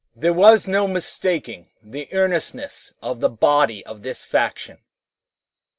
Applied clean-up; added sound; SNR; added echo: none; none; none; none.